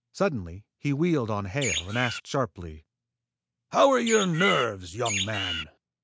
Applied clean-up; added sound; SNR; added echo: neural mask model Resemble Enhance denoiser.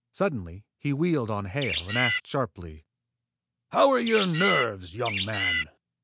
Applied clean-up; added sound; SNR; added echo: none; Bird; 0 dB; none.